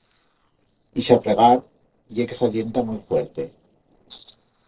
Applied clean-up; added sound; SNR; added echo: neural separator model SepFormer DNS4.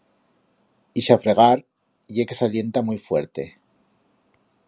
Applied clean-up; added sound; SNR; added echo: none; none; none; none.